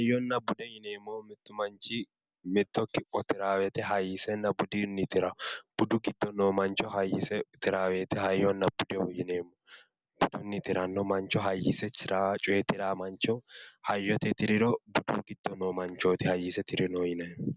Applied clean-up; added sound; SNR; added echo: none; none; none; none.